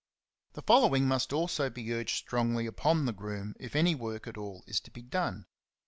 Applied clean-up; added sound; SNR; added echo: none; none; none; none.